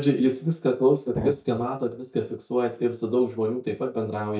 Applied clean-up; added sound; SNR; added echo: neural mask model DeepFilterNet 3.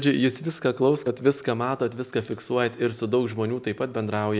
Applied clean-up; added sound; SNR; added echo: none; none; none; none.